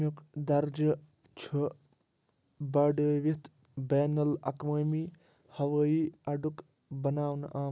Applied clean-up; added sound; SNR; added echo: none; none; none; none.